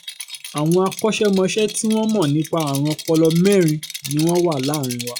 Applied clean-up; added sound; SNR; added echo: classical method log-MMSE.